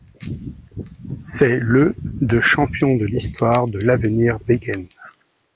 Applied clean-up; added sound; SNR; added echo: none; none; none; none.